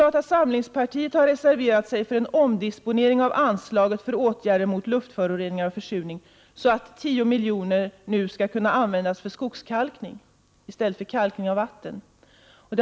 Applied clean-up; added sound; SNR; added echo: none; none; none; none.